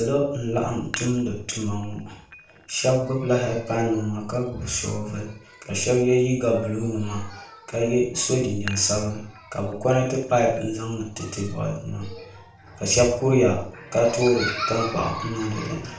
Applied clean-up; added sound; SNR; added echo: none; Dishes, pots, and pans; 19 dB; reverberation time 0.5 s.